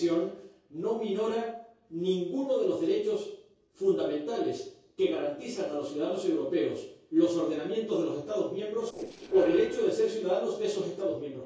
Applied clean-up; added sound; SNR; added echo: neural separator model SepFormer DNS4.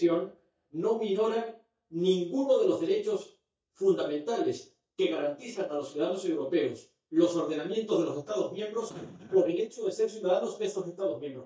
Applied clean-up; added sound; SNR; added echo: neural mask model DeepFilterNet 3.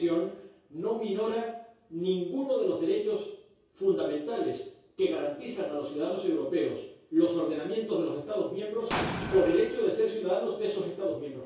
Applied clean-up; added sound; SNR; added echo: none; Explosion; 5 dB; reverberation time 0.6 s.